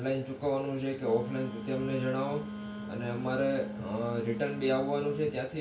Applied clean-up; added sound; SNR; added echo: none; Wind instrument, woodwind instrument; 9 dB; reverberation time 0.3 s.